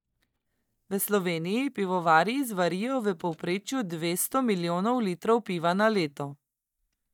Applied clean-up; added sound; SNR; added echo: neural mask model DeepFilterNet 3.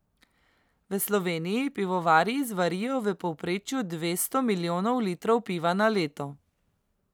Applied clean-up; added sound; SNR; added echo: none; none; none; none.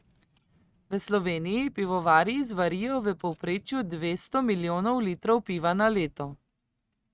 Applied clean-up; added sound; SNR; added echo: neural mask model RNNoise.